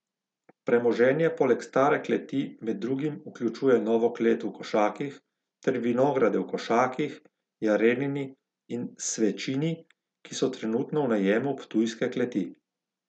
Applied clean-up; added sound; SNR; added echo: none; none; none; none.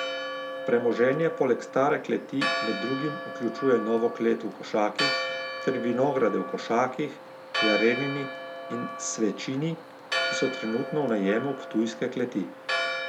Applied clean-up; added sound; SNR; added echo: none; Church bell; 6 dB; none.